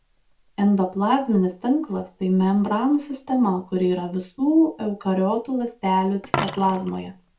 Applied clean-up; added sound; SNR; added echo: none; Coin (dropping); 16 dB; reverberation time 0.2 s.